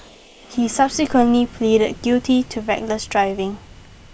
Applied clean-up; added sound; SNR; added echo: neural mask model Resemble Enhance denoiser.